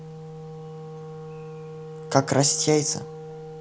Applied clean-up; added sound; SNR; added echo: none; Wind instrument, woodwind instrument; 11 dB; none.